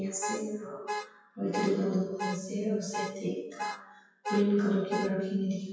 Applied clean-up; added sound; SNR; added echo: classical method WPE with log-MMSE.